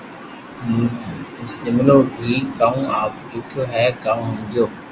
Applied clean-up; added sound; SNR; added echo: none; none; none; none.